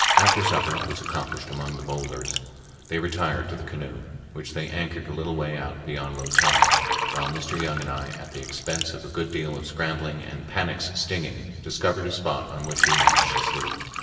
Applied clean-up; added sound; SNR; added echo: none; Liquid; -2 dB; reverberation time 2.5 s.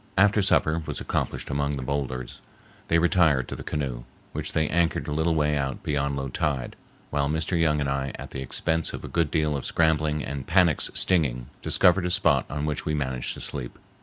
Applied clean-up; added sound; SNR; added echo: none; none; none; none.